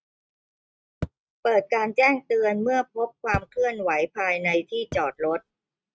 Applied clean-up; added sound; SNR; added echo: neural mask model RNNoise.